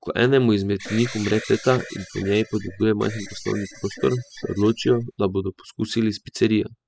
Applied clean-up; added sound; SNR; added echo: classical method spectral subtraction.